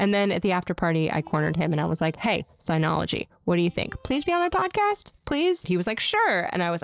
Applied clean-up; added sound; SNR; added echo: neural separator model SepFormer DNS4.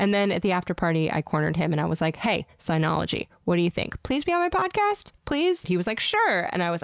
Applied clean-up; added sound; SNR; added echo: none; none; none; none.